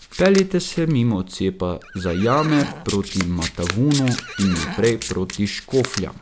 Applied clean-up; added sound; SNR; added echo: none; Livestock, farm animals, working animals + Domestic sounds, home sounds; 11 dB; none.